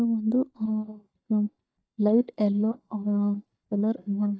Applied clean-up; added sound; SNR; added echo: neural mask model DeepFilterNet 3.